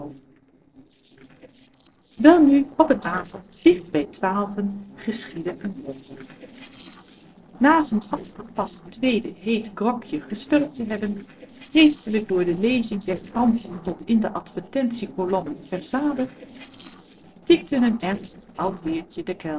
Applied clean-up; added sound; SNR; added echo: neural separator model SepFormer DNS4.